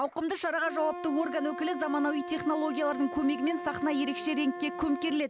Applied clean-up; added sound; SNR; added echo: none; Wind instrument, woodwind instrument; 9 dB; none.